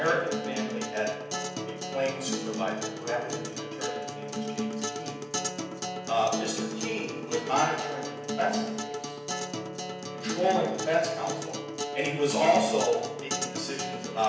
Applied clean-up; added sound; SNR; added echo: none; Acoustic guitar; 3 dB; reverberation time 0.9 s.